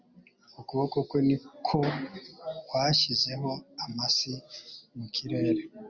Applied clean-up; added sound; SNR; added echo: none; none; none; none.